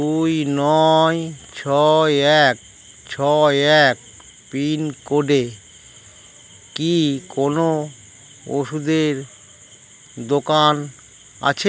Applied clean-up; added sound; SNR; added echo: none; none; none; none.